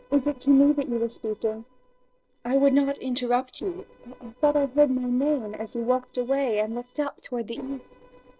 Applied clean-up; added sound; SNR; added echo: neural separator model SepFormer DNS4.